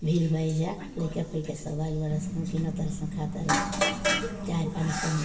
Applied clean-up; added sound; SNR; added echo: none; Vehicle horn, car horn, honking; 5 dB; reverberation time 0.7 s.